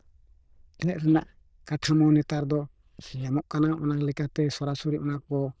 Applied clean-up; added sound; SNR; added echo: neural diffusion model UNIVERSE++.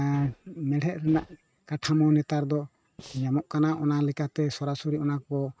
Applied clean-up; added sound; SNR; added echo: neural mask model RNNoise.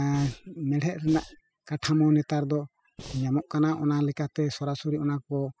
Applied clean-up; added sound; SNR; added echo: classical method spectral subtraction.